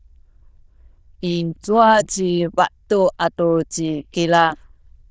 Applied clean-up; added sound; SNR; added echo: neural diffusion model UNIVERSE++.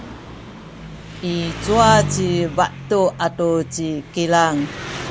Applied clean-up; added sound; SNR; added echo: none; Engine; 8 dB; none.